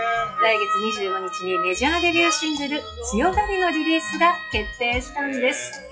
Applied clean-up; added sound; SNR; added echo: classical method WPE with log-MMSE.